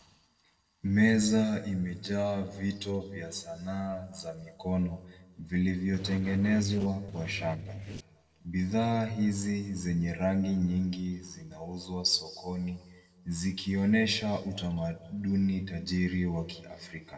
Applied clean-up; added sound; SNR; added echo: neural separator model SepFormer DNS4.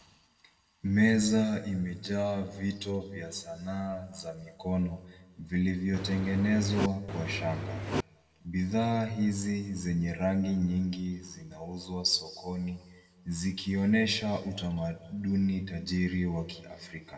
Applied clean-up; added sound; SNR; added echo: none; Engine; 4 dB; reverberation time 1.1 s.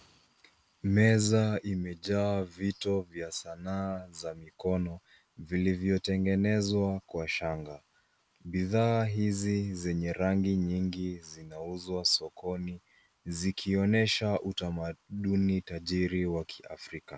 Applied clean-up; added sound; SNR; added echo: none; none; none; none.